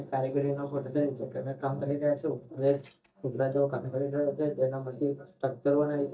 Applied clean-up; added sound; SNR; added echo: neural mask model DeepFilterNet 3.